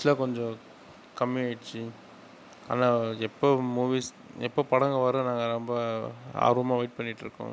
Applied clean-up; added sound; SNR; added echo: none; none; none; none.